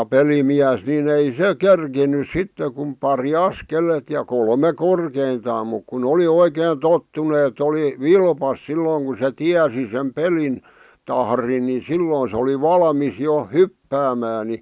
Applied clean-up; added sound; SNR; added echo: none; none; none; none.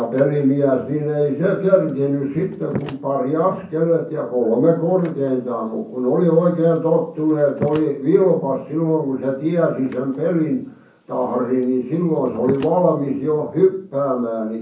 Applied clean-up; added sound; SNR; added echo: none; Slam; 19 dB; reverberation time 0.6 s.